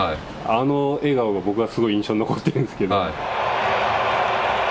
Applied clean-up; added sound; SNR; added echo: none; none; none; none.